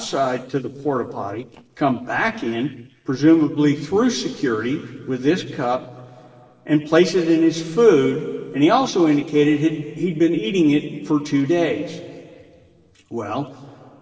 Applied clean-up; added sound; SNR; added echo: neural separator model SepFormer DNS4.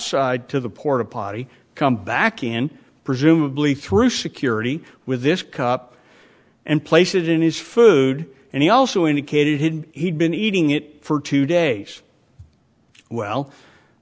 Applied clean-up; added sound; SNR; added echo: none; none; none; none.